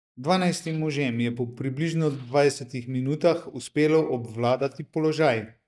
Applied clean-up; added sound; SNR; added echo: neural mask model DeepFilterNet 3.